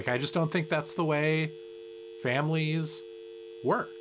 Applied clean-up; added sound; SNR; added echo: none; Telephone; 14 dB; none.